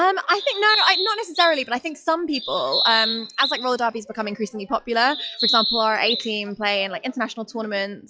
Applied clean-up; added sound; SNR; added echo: classical method log-MMSE.